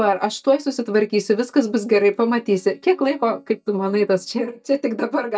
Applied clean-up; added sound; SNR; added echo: neural mask model DeepFilterNet 3.